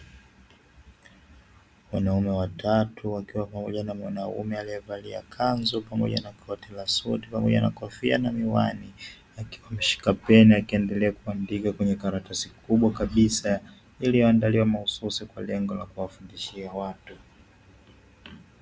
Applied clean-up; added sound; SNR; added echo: none; none; none; none.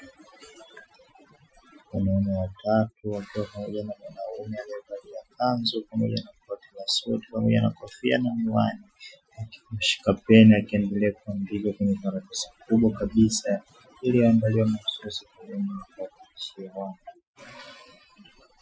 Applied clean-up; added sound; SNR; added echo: classical method Wiener filter.